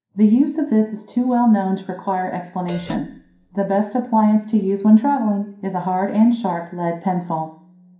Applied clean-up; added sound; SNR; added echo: none; Hi-hat; 17 dB; reverberation time 0.5 s.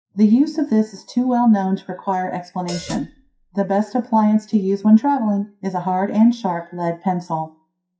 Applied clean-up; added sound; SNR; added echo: classical method WPE with log-MMSE.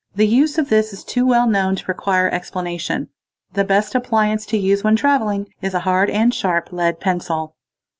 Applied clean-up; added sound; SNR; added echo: none; none; none; none.